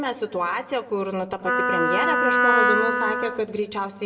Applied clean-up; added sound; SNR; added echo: none; Wind instrument, woodwind instrument; -5 dB; reverberation time 1.4 s.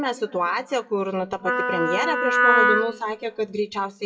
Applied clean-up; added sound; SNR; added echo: classical method WPE with log-MMSE.